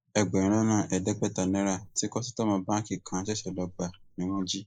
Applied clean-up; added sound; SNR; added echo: neural mask model Resemble Enhance denoiser.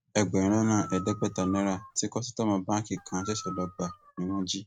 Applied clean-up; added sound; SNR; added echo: neural mask model RNNoise.